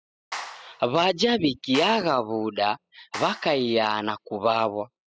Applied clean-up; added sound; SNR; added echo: classical method spectral subtraction.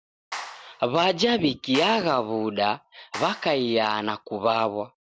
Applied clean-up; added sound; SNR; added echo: none; Clapping; 15 dB; none.